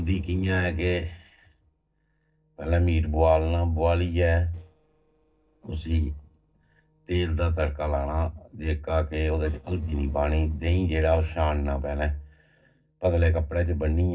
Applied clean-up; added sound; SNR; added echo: neural separator model SepFormer DNS4.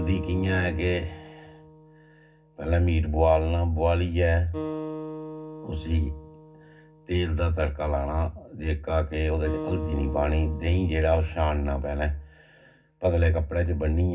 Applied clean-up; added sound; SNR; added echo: none; Acoustic guitar; 15 dB; reverberation time 0.4 s.